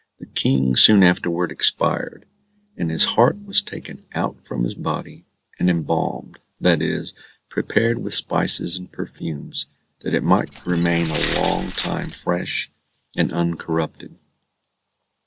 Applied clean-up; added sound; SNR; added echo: none; Glass; 8 dB; none.